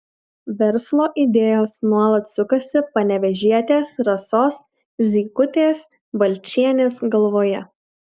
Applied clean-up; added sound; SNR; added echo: none; none; none; none.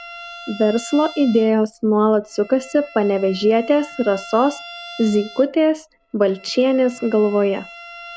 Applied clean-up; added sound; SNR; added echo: none; Bowed string instrument; 19 dB; none.